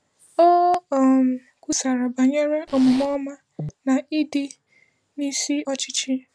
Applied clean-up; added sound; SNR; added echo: none; Zipper (clothing); 14 dB; none.